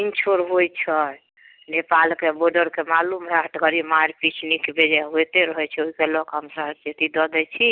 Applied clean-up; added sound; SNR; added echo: none; none; none; none.